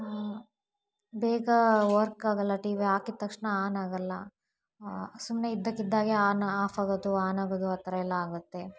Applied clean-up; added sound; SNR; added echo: none; none; none; none.